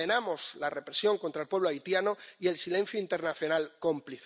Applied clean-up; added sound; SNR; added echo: none; none; none; none.